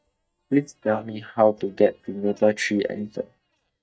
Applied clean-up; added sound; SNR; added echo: neural mask model DeepFilterNet 3.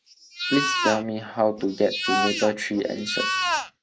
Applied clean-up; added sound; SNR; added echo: neural mask model Resemble Enhance denoiser.